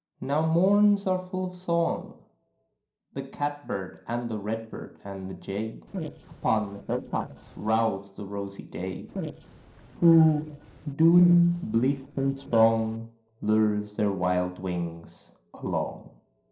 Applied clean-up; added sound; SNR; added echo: neural separator model SepFormer DNS4.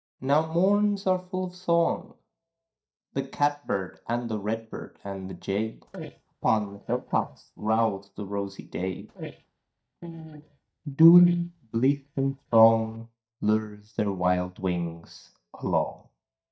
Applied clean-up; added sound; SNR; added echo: neural mask model DeepFilterNet 3.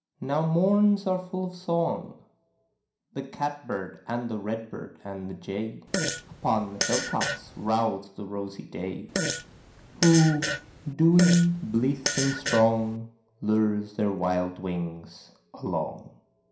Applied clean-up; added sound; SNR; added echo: none; Fart; 5 dB; reverberation time 0.5 s.